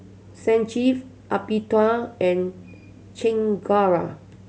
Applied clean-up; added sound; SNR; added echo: none; none; none; none.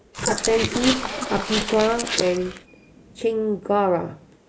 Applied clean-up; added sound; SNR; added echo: neural mask model Resemble Enhance denoiser.